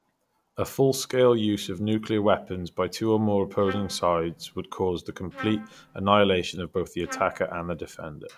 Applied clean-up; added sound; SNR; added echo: none; Trumpet; 16 dB; none.